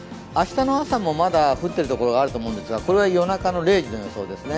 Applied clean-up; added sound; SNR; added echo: none; Drum / Drum kit; 20 dB; none.